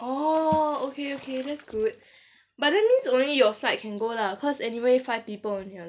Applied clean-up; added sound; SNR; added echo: none; Water / Splash, splatter; 18 dB; none.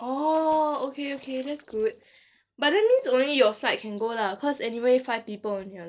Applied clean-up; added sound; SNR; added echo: neural separator model SepFormer DNS4.